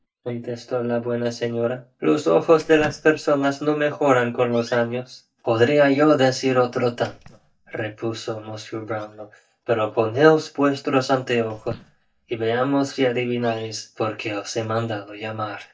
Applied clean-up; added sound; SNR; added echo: neural mask model DeepFilterNet 3.